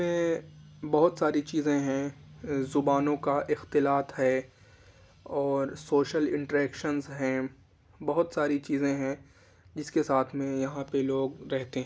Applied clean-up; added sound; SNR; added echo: none; none; none; none.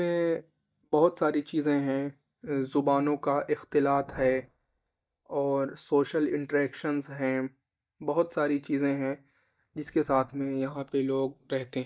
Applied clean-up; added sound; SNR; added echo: neural mask model DeepFilterNet 3.